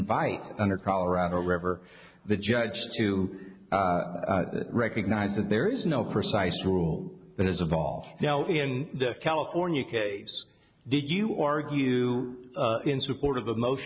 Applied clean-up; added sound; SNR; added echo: none; none; none; none.